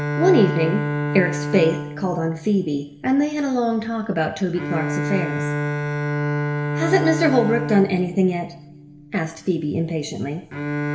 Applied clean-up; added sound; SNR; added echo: none; Bowed string instrument; 4 dB; reverberation time 0.9 s.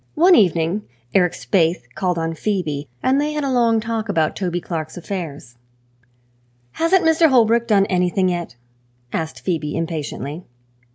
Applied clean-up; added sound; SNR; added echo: none; none; none; none.